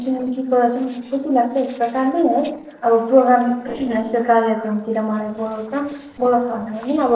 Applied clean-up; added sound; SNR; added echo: neural separator model SepFormer DNS4.